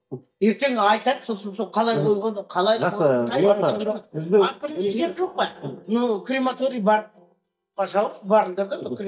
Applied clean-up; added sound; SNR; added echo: neural mask model DeepFilterNet 3.